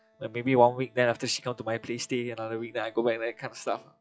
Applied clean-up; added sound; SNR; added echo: classical method log-MMSE.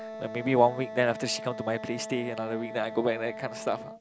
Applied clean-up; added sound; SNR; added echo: none; Wind instrument, woodwind instrument; 11 dB; none.